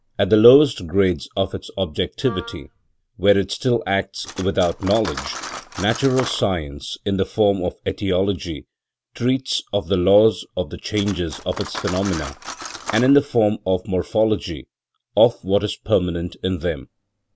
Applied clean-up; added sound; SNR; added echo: none; Cutlery, silverware + Wind instrument, woodwind instrument; 17 dB; none.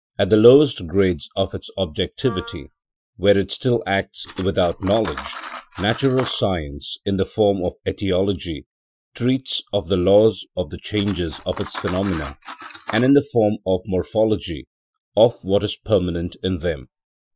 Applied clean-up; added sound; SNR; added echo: classical method Wiener filter.